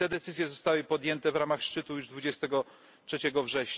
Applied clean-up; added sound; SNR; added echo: none; none; none; none.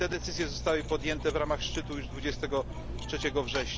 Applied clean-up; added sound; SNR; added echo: none; Cutlery, silverware; 5 dB; none.